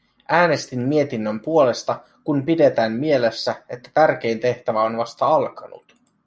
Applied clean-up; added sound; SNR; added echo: none; none; none; none.